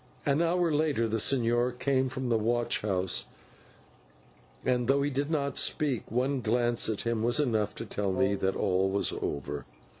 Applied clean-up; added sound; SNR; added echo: none; Wind instrument, woodwind instrument; 8 dB; none.